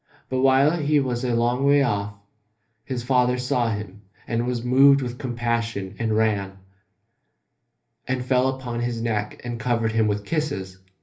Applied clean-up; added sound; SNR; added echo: none; none; none; reverberation time 0.3 s.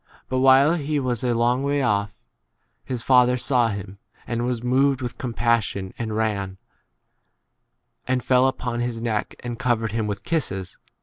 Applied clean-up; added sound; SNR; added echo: none; none; none; none.